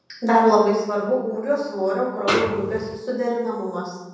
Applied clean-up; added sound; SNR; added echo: none; Snare drum; 4 dB; reverberation time 1.1 s.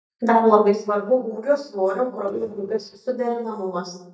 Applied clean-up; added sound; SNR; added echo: neural mask model DeepFilterNet 3.